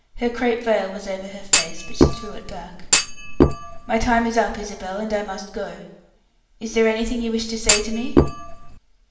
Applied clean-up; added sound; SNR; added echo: none; Thump, thud; -4 dB; reverberation time 0.9 s.